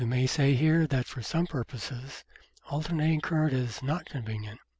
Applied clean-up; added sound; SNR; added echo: none; none; none; none.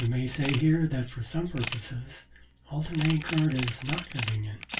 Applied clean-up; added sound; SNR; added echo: none; Camera; 9 dB; reverberation time 0.2 s.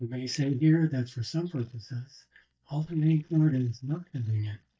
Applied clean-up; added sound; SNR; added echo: neural mask model DeepFilterNet 3.